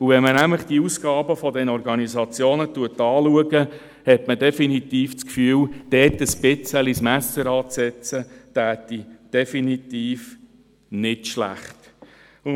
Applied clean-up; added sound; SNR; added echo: none; Raindrop / Drip; 15 dB; none.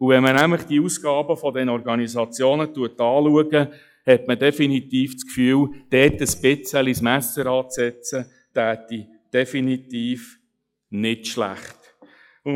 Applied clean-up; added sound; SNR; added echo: classical method log-MMSE.